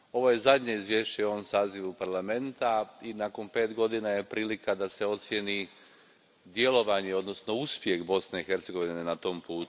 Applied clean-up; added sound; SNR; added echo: none; none; none; none.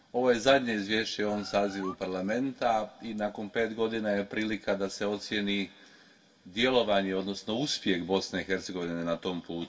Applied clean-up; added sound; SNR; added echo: none; Bird; 14 dB; reverberation time 0.2 s.